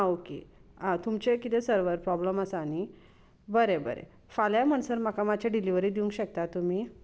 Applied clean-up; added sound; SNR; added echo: none; none; none; none.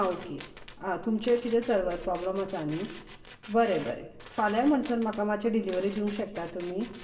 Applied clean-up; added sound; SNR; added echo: none; Tools; 18 dB; reverberation time 0.8 s.